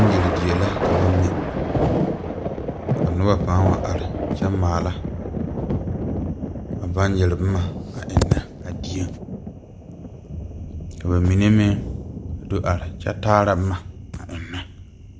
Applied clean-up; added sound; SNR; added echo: none; Thunder; 3 dB; none.